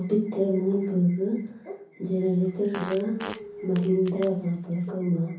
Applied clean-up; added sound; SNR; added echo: none; Fart; 16 dB; reverberation time 0.6 s.